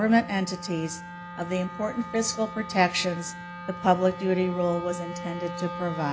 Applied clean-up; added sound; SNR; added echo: none; Wind instrument, woodwind instrument; 10 dB; none.